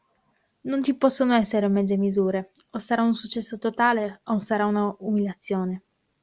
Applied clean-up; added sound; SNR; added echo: none; none; none; none.